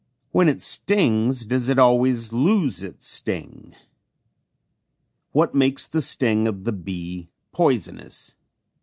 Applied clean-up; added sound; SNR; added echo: none; none; none; none.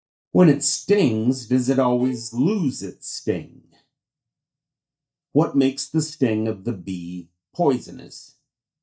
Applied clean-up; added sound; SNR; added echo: neural mask model DeepFilterNet 3.